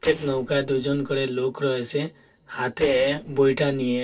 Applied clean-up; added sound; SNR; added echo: neural separator model SepFormer DNS4.